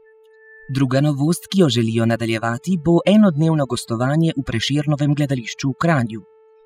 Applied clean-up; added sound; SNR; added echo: classical method spectral subtraction.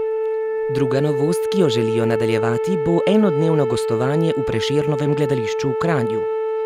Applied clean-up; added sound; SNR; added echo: none; Wind instrument, woodwind instrument; 0 dB; none.